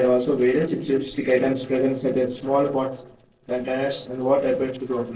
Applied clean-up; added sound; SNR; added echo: neural separator model SepFormer DNS4.